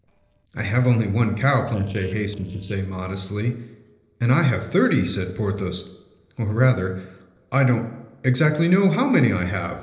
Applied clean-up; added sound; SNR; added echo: neural separator model SepFormer DNS4.